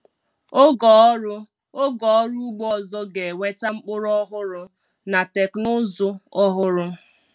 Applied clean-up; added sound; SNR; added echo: none; none; none; none.